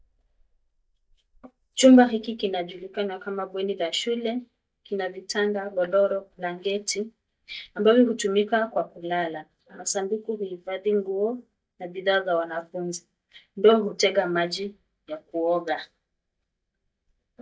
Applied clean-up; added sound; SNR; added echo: neural mask model DeepFilterNet 3.